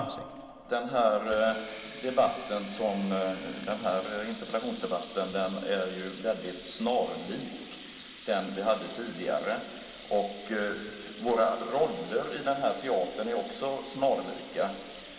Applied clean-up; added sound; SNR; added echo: none; Water tap, faucet; 17 dB; reverberation time 2.3 s.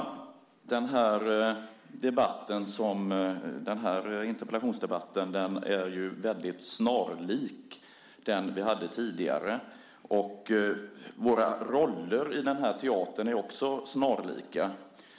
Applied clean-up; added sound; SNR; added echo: none; none; none; none.